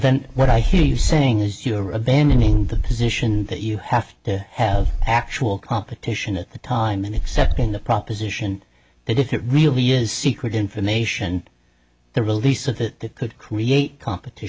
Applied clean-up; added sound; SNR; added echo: none; none; none; none.